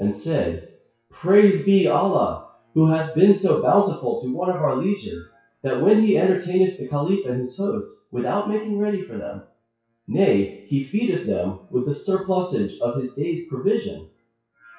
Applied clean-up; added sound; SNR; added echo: classical method WPE with log-MMSE.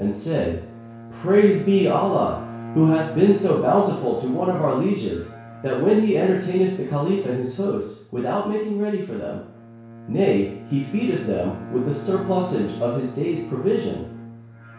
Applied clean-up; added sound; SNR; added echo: none; Bowed string instrument; 16 dB; reverberation time 0.6 s.